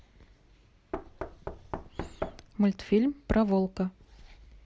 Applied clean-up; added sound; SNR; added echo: none; Knock; 10 dB; none.